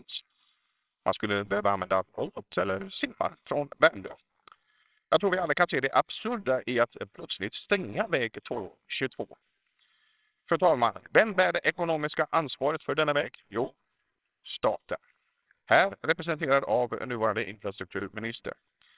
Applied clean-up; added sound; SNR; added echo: neural separator model SepFormer WHAMR!.